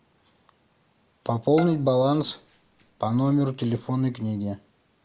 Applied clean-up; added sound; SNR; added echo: none; Bowed string instrument; 17 dB; none.